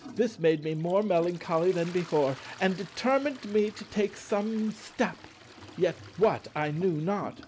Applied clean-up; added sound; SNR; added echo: none; Toilet flush; 19 dB; none.